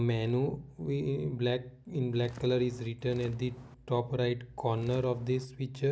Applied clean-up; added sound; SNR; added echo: none; Walk, footsteps; 19 dB; none.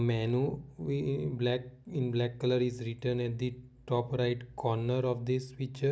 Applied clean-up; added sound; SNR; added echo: none; none; none; none.